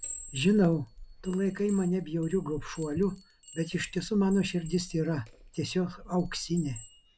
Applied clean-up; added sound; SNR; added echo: none; Hammer + Chime; 16 dB; none.